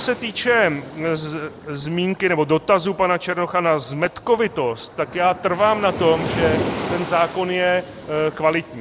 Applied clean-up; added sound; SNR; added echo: none; Waves, surf; 11 dB; none.